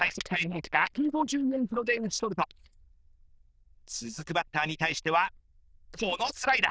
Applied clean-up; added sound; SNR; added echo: neural diffusion model UNIVERSE++.